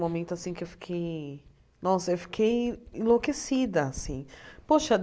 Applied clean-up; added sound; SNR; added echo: none; none; none; none.